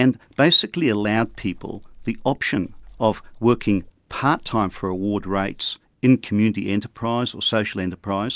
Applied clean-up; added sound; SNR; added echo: none; Wind; 18 dB; none.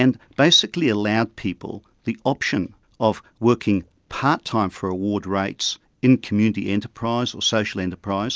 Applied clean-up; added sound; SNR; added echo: none; none; none; none.